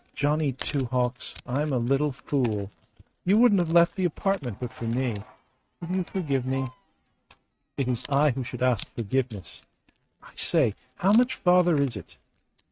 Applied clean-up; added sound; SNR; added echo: neural mask model RNNoise.